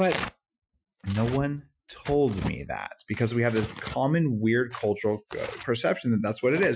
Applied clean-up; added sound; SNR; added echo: classical method Wiener filter.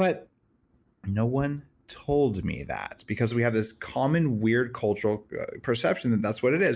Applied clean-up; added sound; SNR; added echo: none; none; none; none.